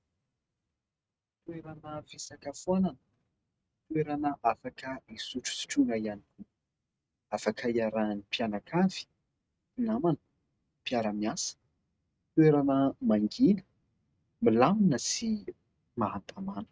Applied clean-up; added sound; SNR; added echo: neural mask model RNNoise.